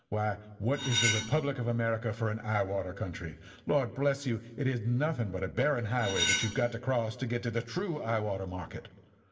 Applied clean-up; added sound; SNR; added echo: none; Cutlery, silverware; 1 dB; reverberation time 1.3 s.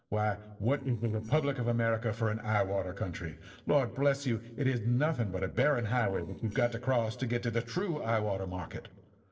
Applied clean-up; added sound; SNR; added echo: neural separator model SepFormer DNS4.